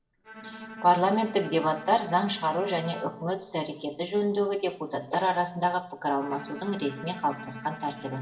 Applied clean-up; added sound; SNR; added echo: none; Bowed string instrument; 16 dB; reverberation time 0.7 s.